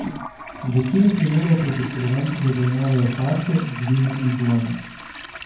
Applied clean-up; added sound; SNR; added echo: none; Toilet flush; 13 dB; reverberation time 0.9 s.